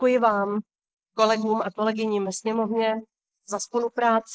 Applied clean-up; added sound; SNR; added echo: neural mask model Resemble Enhance denoiser.